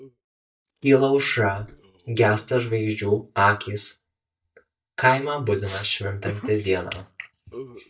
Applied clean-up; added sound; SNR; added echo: neural mask model DeepFilterNet 3.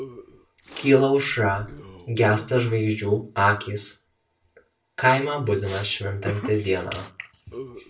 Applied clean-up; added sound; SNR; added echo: none; Respiratory sounds; 17 dB; reverberation time 0.3 s.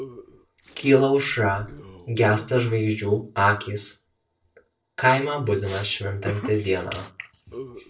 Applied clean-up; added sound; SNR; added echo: neural separator model SepFormer DNS4.